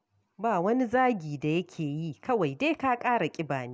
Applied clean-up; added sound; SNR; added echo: none; none; none; none.